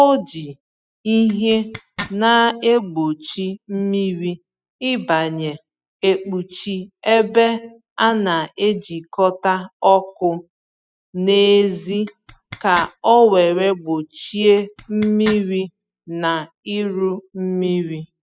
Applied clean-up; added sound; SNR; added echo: classical method spectral subtraction.